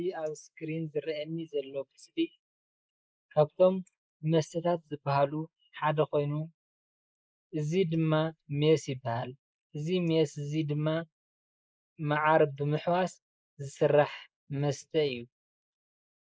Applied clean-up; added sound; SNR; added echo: neural mask model Resemble Enhance denoiser.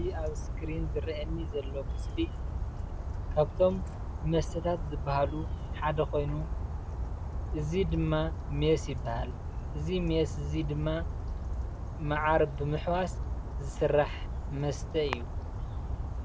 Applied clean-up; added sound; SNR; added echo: none; Bird vocalization, bird call, bird song; 2 dB; none.